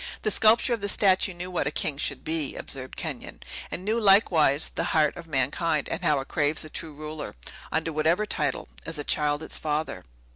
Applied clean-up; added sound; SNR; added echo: none; none; none; none.